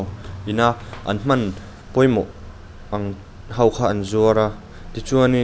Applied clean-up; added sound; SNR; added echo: none; none; none; none.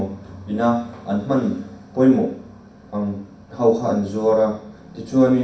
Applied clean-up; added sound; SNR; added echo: none; none; none; reverberation time 0.6 s.